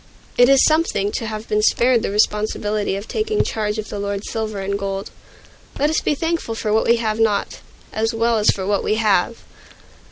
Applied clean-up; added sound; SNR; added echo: none; Chewing, mastication; 15 dB; none.